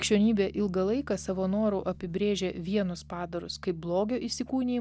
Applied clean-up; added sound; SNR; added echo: none; Bass guitar; 20 dB; none.